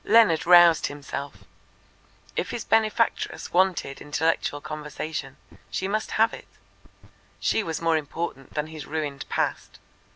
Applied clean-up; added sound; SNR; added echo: none; none; none; none.